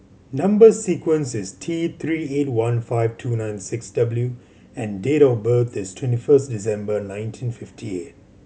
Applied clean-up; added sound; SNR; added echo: none; none; none; none.